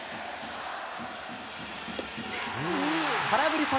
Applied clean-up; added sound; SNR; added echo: none; none; none; none.